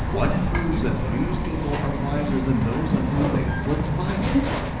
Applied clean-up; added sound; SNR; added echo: none; Bird vocalization, bird call, bird song; -2 dB; reverberation time 1.0 s.